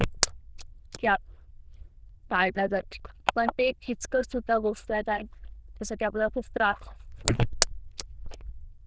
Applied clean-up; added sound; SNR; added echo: neural diffusion model UNIVERSE++.